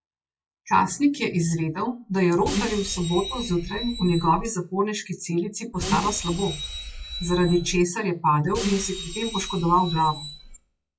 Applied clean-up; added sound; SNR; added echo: classical method WPE with log-MMSE.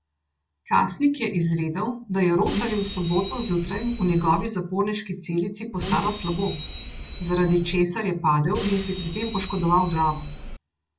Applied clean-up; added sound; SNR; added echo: none; Bus; 7 dB; reverberation time 0.2 s.